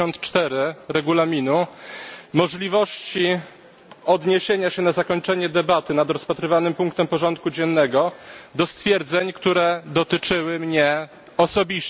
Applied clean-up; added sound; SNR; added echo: none; none; none; none.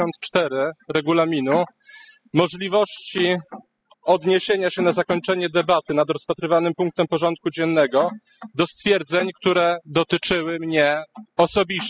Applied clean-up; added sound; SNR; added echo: classical method spectral subtraction.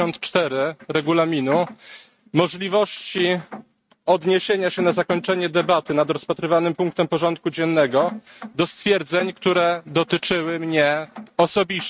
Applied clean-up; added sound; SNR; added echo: neural mask model RNNoise.